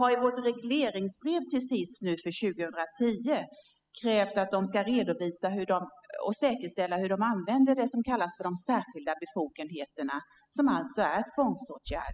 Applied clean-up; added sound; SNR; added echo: classical method spectral subtraction.